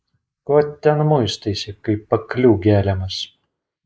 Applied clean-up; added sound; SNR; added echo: neural mask model Resemble Enhance denoiser.